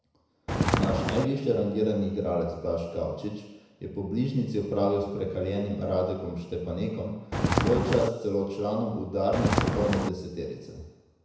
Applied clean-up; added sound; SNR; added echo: none; Walk, footsteps; -3 dB; reverberation time 1.0 s.